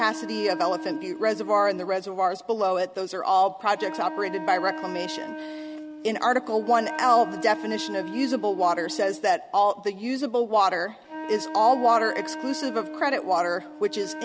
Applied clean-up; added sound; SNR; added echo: none; Wind instrument, woodwind instrument; 12 dB; none.